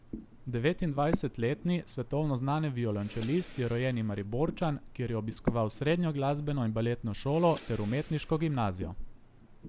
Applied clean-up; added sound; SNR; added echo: none; Breathing; 13 dB; none.